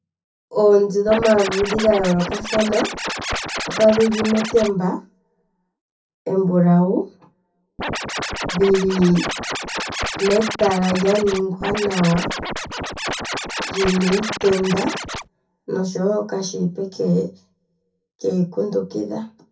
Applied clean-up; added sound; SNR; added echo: none; Scratching (performance technique); 6 dB; reverberation time 0.3 s.